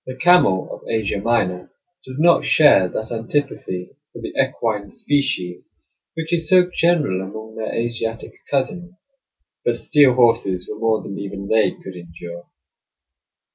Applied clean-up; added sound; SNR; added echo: none; none; none; none.